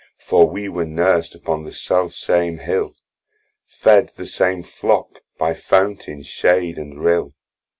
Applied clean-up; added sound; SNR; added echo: none; none; none; none.